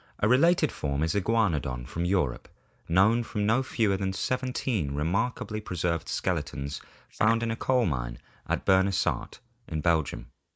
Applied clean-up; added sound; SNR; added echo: neural mask model Resemble Enhance denoiser.